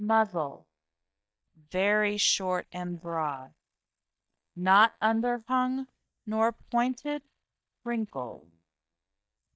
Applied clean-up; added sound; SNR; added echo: neural mask model DeepFilterNet 3.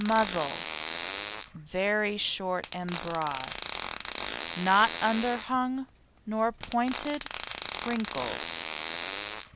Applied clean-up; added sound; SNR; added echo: none; Fart; 5 dB; none.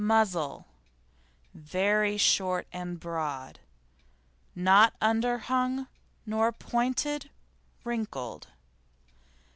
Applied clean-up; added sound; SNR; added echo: none; none; none; none.